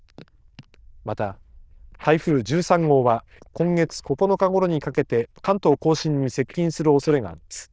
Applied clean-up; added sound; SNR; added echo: neural diffusion model UNIVERSE++.